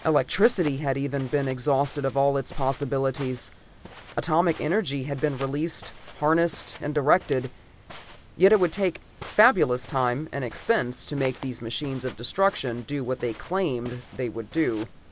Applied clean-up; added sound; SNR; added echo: none; Walk, footsteps; 19 dB; none.